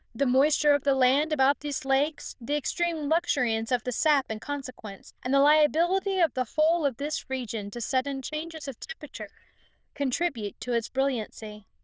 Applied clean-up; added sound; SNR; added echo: neural diffusion model UNIVERSE++.